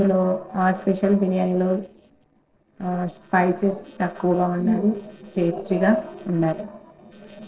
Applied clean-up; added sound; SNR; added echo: neural separator model SepFormer DNS4.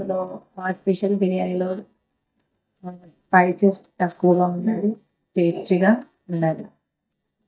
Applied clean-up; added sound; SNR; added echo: neural mask model DeepFilterNet 3.